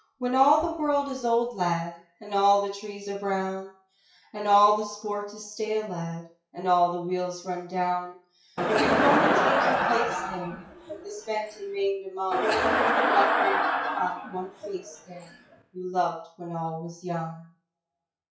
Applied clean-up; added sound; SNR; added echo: classical method WPE with log-MMSE.